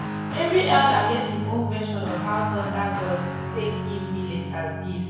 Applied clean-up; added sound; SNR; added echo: none; Guitar; 4 dB; reverberation time 1.0 s.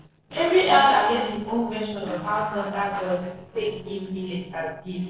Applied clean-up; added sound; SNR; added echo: neural separator model SepFormer DNS4.